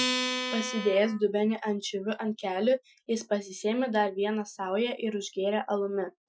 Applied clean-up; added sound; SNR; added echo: classical method Wiener filter.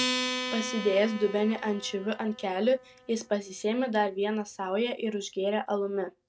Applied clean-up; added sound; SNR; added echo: none; Acoustic guitar; 9 dB; none.